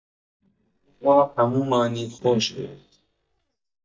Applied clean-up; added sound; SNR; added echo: neural mask model DeepFilterNet 3.